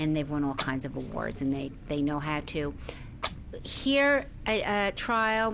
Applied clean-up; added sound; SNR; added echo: none; Fire; 15 dB; none.